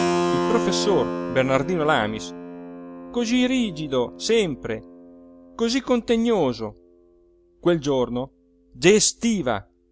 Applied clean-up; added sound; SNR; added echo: none; Keyboard (musical); 7 dB; none.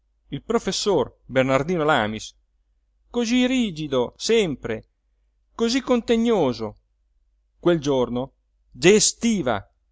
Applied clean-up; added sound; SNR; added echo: none; none; none; none.